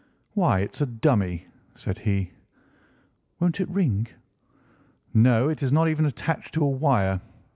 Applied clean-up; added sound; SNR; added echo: none; none; none; none.